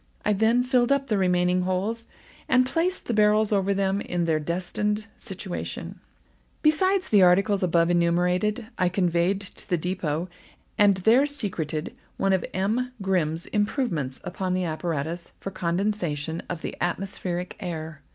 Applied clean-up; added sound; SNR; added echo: none; none; none; none.